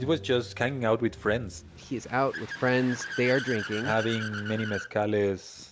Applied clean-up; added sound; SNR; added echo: none; Accelerating, revving, vroom / Car; 12 dB; none.